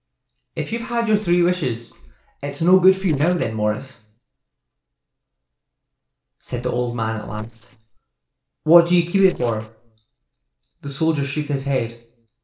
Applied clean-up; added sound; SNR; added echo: neural separator model SepFormer DNS4.